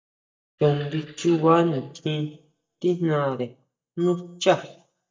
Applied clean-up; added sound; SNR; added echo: neural mask model DeepFilterNet 3.